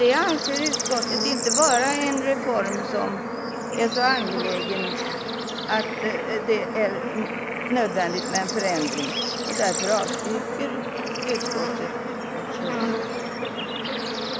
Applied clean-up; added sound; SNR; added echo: none; Bird / Insect / Frog; 1 dB; none.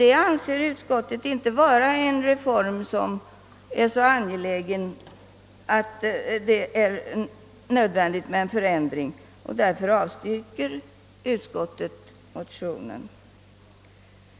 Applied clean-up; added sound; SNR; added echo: none; none; none; none.